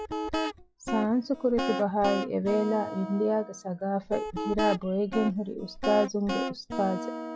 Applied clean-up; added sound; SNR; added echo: classical method log-MMSE.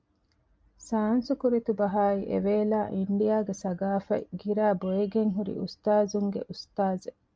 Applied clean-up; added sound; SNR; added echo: none; none; none; none.